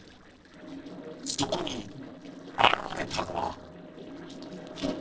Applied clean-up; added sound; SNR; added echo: neural separator model SepFormer DNS4.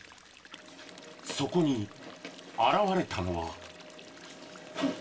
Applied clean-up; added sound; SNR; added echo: none; Stream; 20 dB; reverberation time 0.2 s.